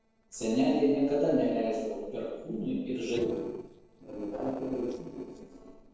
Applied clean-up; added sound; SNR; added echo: neural separator model SepFormer DNS4.